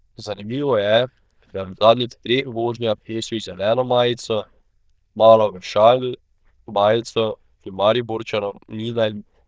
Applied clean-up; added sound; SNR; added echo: neural diffusion model UNIVERSE++.